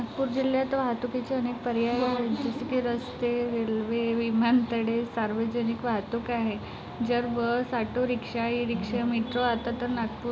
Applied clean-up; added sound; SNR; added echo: none; none; none; none.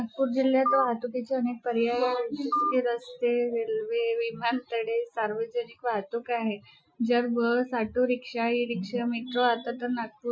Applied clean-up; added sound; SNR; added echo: classical method Wiener filter.